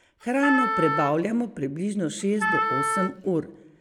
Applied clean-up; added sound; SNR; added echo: none; Wind instrument, woodwind instrument; 2 dB; none.